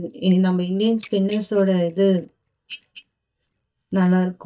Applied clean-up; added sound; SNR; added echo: neural mask model DeepFilterNet 3.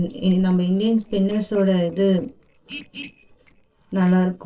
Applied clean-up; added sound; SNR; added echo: neural separator model SepFormer DNS4.